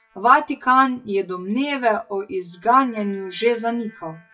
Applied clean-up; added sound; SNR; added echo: classical method WPE with log-MMSE.